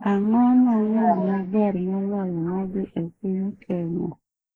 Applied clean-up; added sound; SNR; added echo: neural mask model Resemble Enhance denoiser.